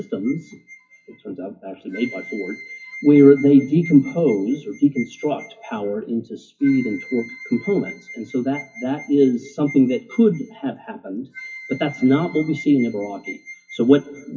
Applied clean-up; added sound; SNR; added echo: classical method WPE with log-MMSE.